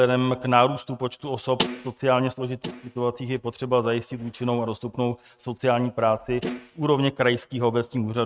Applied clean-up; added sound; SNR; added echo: neural mask model RNNoise.